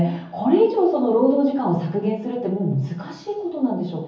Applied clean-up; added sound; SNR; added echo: none; none; none; reverberation time 0.7 s.